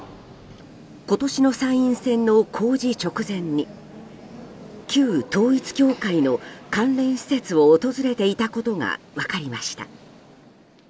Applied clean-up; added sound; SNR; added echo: none; none; none; none.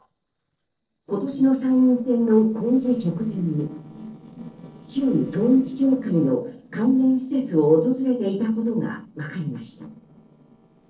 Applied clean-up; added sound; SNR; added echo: neural separator model SepFormer DNS4.